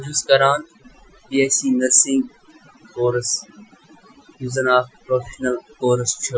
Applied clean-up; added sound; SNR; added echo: classical method Wiener filter.